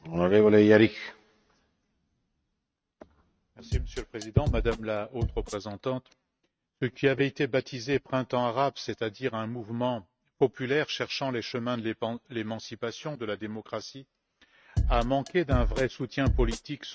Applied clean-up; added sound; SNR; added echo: neural mask model RNNoise.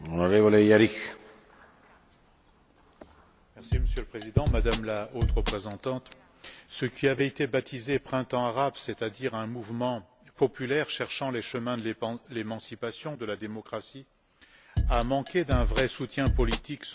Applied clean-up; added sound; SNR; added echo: none; Drum kit; -1 dB; none.